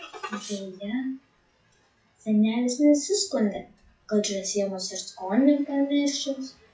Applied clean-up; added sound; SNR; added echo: classical method WPE with log-MMSE.